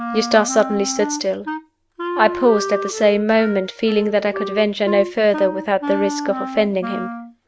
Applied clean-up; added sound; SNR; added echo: none; Wind instrument, woodwind instrument; 8 dB; none.